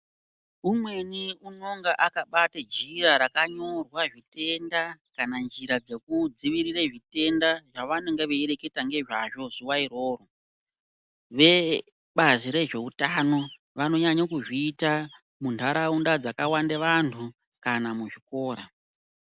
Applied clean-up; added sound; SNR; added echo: none; none; none; none.